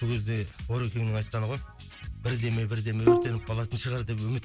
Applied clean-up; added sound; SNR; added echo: none; Bowed string instrument; -2 dB; none.